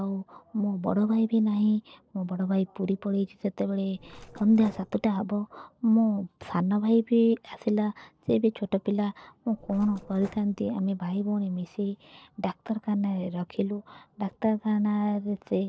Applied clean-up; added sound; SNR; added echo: neural separator model SepFormer DNS4.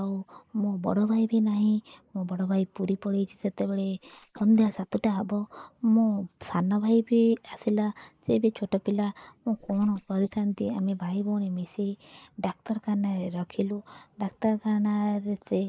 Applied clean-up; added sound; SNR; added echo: neural mask model Resemble Enhance denoiser.